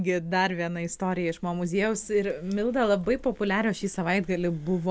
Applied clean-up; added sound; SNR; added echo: none; none; none; none.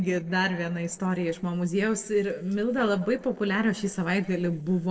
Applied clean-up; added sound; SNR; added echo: neural separator model SepFormer DNS4.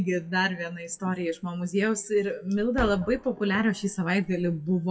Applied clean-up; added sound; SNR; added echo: classical method WPE with log-MMSE.